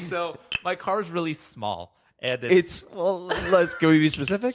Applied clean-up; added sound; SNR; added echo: none; Tap; 17 dB; none.